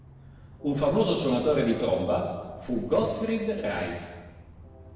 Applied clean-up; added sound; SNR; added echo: none; Train; 17 dB; reverberation time 1.2 s.